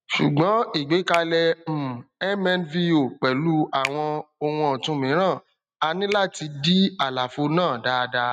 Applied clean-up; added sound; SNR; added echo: neural mask model RNNoise.